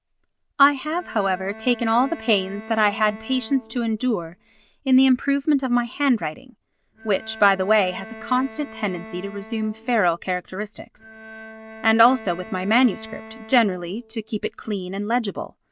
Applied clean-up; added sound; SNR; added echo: none; Bowed string instrument; 17 dB; none.